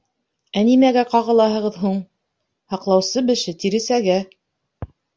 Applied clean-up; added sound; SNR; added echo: none; none; none; none.